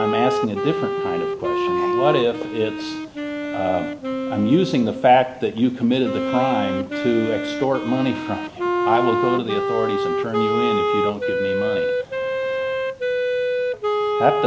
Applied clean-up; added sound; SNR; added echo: none; Wind instrument, woodwind instrument; 0 dB; none.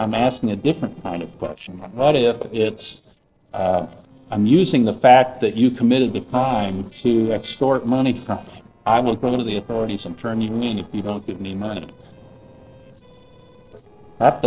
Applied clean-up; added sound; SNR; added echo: neural separator model SepFormer DNS4.